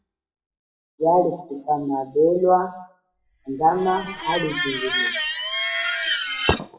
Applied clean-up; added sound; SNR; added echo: classical method WPE with log-MMSE.